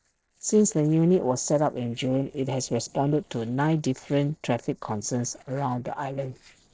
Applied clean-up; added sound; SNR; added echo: neural separator model SepFormer DNS4.